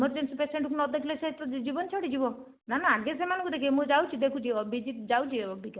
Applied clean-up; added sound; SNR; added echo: none; none; none; none.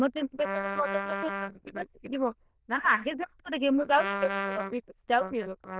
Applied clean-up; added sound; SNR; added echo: neural diffusion model UNIVERSE++.